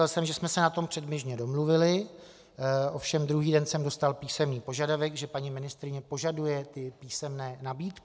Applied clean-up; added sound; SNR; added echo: none; none; none; none.